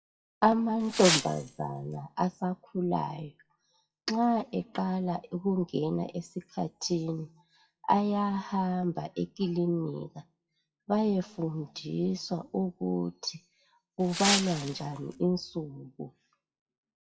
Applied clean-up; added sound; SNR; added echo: classical method WPE with log-MMSE.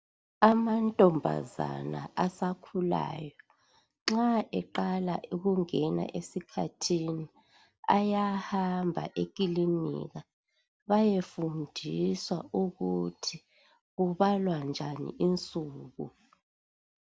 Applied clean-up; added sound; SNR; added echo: none; none; none; none.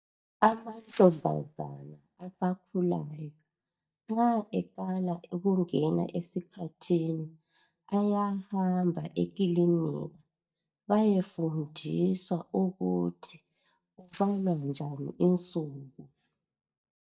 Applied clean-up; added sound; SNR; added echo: neural mask model DeepFilterNet 3.